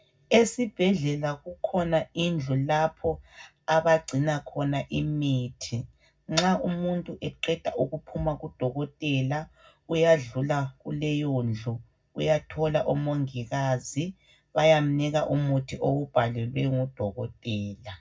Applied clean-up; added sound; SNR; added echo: none; none; none; reverberation time 0.4 s.